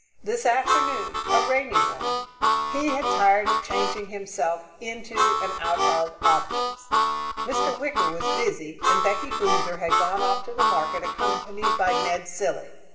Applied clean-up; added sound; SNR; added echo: none; Harmonica; -3 dB; reverberation time 2.3 s.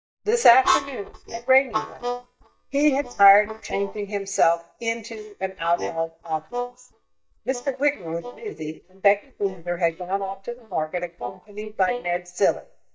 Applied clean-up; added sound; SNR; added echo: neural mask model DeepFilterNet 3.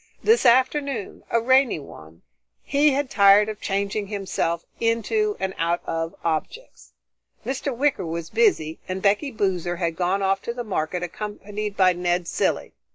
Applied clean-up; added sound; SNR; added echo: none; none; none; none.